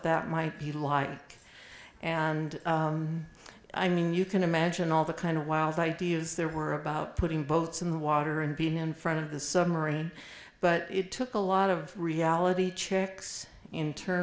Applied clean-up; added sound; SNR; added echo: none; none; none; none.